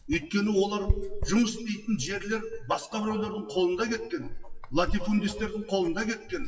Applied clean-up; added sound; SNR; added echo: classical method WPE with log-MMSE.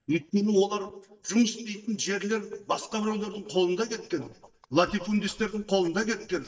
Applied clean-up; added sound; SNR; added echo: neural mask model DeepFilterNet 3.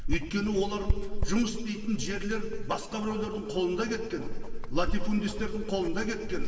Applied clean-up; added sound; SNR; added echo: none; Writing; -1 dB; reverberation time 2.4 s.